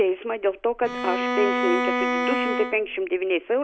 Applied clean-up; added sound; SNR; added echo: none; Bowed string instrument; 2 dB; none.